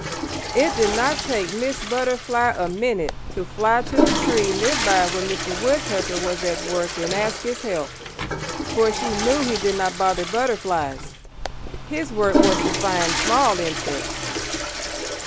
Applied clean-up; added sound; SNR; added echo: none; Toilet flush / Water; 2 dB; none.